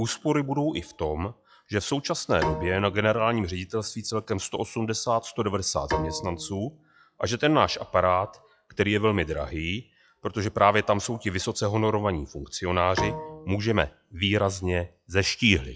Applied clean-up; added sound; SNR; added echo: classical method log-MMSE.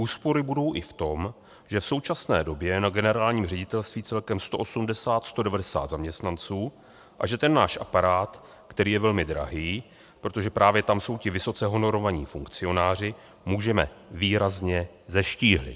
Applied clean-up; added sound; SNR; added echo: none; none; none; none.